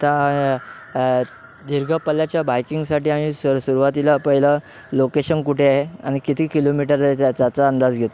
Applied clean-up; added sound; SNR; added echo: none; none; none; none.